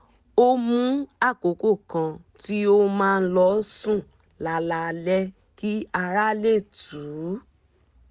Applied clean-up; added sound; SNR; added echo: none; none; none; none.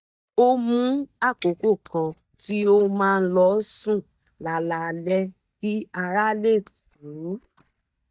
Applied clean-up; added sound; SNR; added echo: neural mask model DeepFilterNet 3.